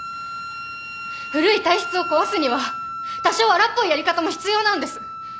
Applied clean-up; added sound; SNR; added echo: none; Wind instrument, woodwind instrument; 9 dB; none.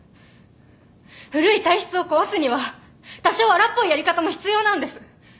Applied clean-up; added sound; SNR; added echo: none; none; none; none.